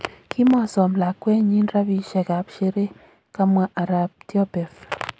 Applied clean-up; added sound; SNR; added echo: none; none; none; none.